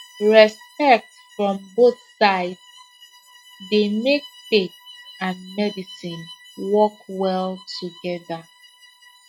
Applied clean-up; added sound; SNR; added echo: classical method log-MMSE.